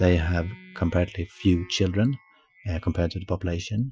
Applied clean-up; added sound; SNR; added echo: classical method Wiener filter.